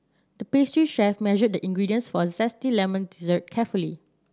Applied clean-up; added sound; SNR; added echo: none; none; none; none.